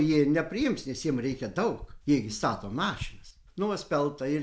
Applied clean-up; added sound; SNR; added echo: none; none; none; none.